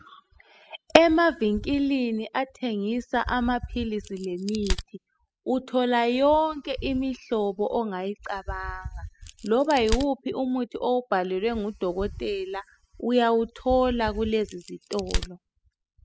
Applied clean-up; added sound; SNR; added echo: classical method spectral subtraction.